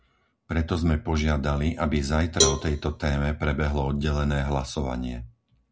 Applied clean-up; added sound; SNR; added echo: none; Cowbell; 5 dB; none.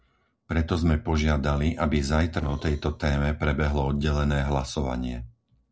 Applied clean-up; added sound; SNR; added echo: neural separator model SepFormer DNS4.